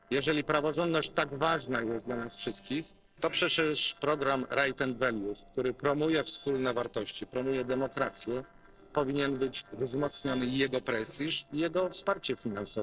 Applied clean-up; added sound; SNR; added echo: neural separator model SepFormer DNS4.